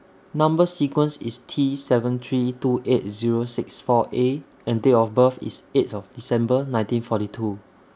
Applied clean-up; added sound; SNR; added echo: none; none; none; none.